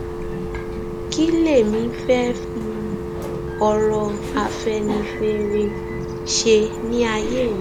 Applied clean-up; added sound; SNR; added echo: none; Telephone + Bird vocalization, bird call, bird song; 6 dB; none.